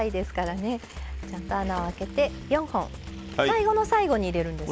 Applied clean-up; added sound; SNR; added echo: none; Drum kit; 11 dB; none.